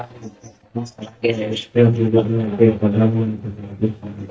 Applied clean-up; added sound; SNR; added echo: neural mask model DeepFilterNet 3.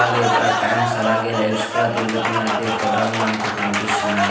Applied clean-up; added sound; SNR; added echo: none; Applause; -1 dB; reverberation time 0.9 s.